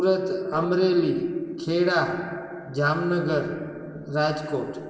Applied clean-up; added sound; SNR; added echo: neural separator model SepFormer DNS4.